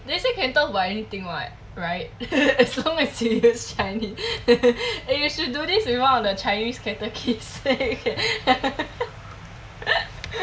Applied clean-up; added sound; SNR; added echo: none; none; none; none.